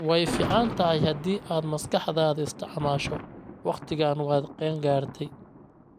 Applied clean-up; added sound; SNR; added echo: none; Thunder; 10 dB; none.